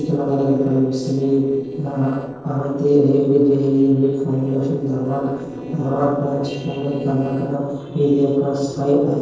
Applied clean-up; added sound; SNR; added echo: neural separator model SepFormer DNS4.